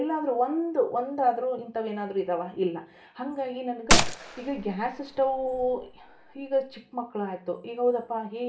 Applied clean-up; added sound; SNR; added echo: none; Gunshot, gunfire; -1 dB; reverberation time 0.3 s.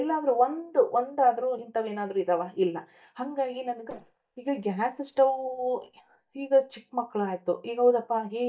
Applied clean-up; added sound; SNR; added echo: neural mask model DeepFilterNet 3.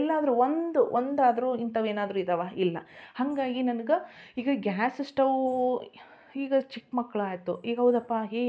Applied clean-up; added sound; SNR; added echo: none; none; none; none.